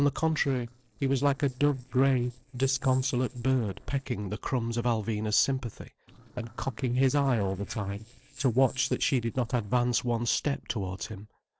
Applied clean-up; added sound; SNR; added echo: neural separator model SepFormer DNS4.